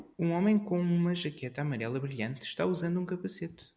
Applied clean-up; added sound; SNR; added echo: none; none; none; none.